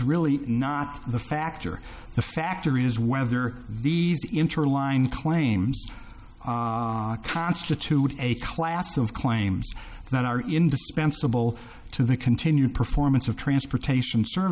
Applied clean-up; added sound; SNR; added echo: none; Shatter; 19 dB; none.